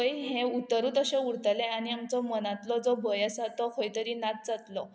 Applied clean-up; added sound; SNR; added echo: none; none; none; none.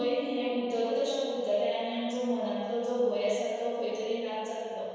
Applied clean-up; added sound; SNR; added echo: none; none; none; reverberation time 1.9 s.